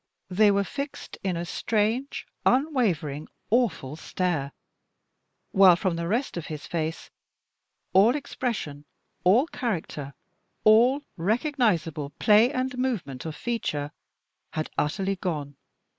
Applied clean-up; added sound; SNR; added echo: neural mask model Resemble Enhance denoiser.